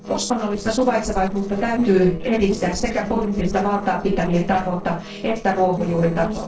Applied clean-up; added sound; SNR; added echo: neural separator model SepFormer DNS4.